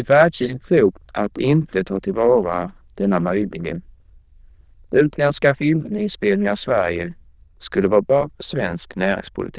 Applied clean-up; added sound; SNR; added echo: neural diffusion model UNIVERSE++.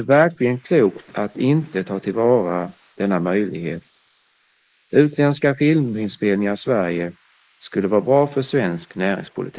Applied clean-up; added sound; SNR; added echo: neural mask model Resemble Enhance denoiser.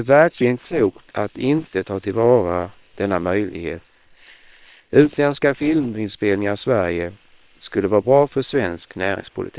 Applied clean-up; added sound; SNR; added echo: neural separator model SepFormer WHAM!.